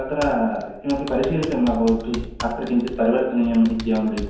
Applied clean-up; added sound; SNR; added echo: none; Computer keyboard; 14 dB; reverberation time 0.9 s.